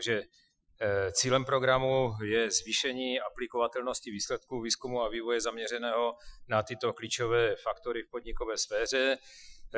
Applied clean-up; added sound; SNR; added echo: classical method Wiener filter.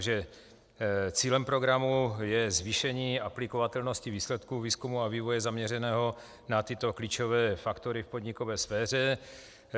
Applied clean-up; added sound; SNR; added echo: none; none; none; none.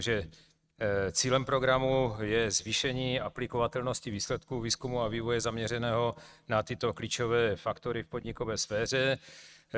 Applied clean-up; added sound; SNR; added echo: neural mask model RNNoise.